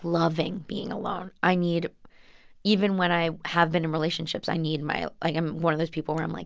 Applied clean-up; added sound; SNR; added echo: none; none; none; none.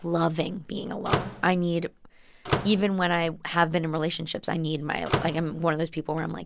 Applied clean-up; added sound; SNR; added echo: none; Slam / Microwave oven; 5 dB; none.